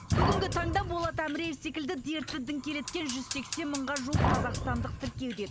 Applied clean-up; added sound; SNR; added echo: none; Fire; -1 dB; none.